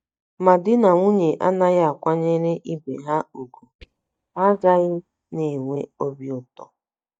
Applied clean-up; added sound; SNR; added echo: neural mask model DeepFilterNet 3.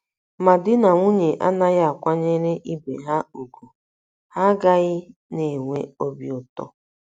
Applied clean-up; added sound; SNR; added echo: none; none; none; none.